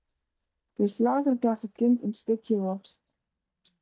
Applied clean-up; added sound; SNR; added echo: neural mask model DeepFilterNet 3.